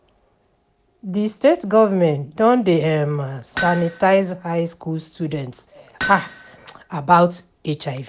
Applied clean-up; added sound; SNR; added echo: none; Hammer; 11 dB; none.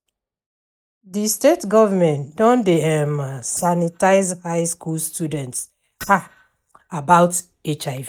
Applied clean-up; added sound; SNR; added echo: neural mask model DeepFilterNet 3.